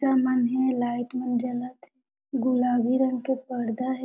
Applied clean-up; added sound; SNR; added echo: none; none; none; none.